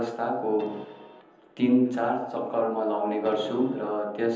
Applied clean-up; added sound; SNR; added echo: none; Keyboard (musical); 16 dB; reverberation time 0.9 s.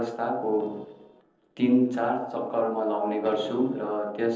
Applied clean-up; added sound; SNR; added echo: neural separator model SepFormer DNS4.